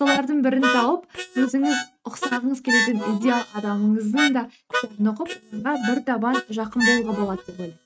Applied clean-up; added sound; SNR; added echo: neural mask model RNNoise.